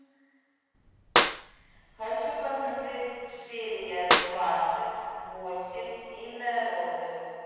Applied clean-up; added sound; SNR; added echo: none; Clapping; -1 dB; reverberation time 2.1 s.